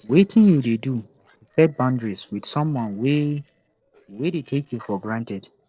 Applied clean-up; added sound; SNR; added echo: neural separator model SepFormer DNS4.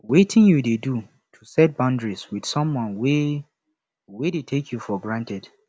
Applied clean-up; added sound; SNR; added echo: none; none; none; none.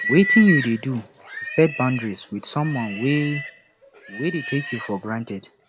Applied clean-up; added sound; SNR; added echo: none; Livestock, farm animals, working animals; 7 dB; none.